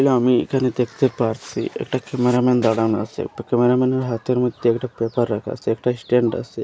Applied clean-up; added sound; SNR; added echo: none; none; none; none.